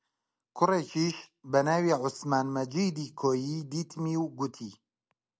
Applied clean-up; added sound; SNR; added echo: none; none; none; none.